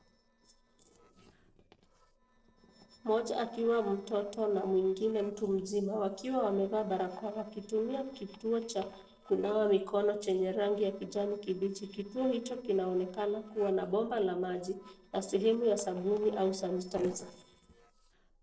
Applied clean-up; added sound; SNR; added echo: neural separator model SepFormer DNS4.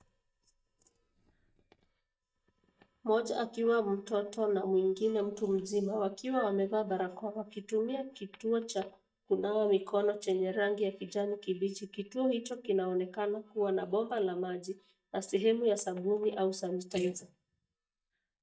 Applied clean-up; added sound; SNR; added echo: neural mask model DeepFilterNet 3.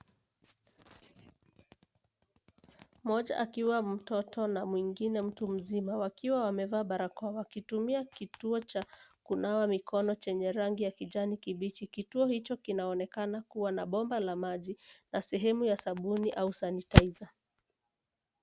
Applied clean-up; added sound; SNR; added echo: none; none; none; none.